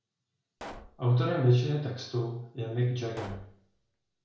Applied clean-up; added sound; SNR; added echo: none; Explosion; 17 dB; reverberation time 0.5 s.